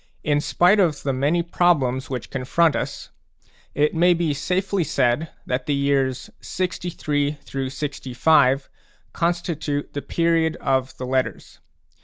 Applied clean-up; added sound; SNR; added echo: none; none; none; none.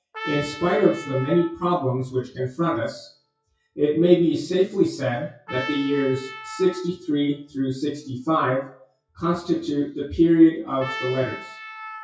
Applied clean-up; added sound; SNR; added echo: classical method WPE with log-MMSE.